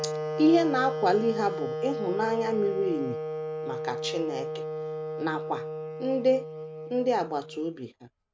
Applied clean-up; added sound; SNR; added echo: none; Wind instrument, woodwind instrument; 5 dB; none.